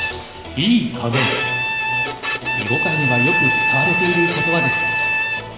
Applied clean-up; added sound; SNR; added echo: none; Bowed string instrument; -2 dB; reverberation time 2.1 s.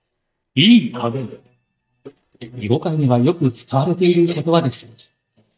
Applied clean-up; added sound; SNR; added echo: neural mask model DeepFilterNet 3.